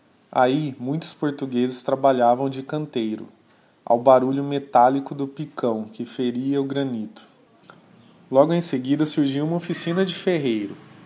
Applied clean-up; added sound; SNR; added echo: none; none; none; none.